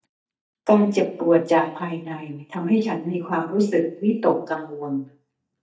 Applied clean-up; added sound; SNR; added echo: neural mask model DeepFilterNet 3.